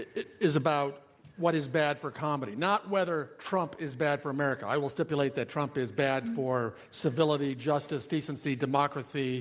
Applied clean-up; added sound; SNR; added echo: none; Brass instrument; 10 dB; none.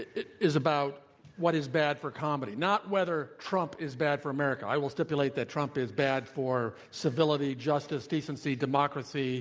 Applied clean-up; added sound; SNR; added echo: none; none; none; none.